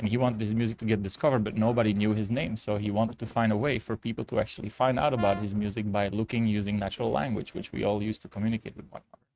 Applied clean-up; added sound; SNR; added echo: neural mask model RNNoise.